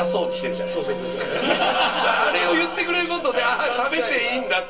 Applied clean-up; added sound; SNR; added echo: none; Musical instrument; 10 dB; reverberation time 0.2 s.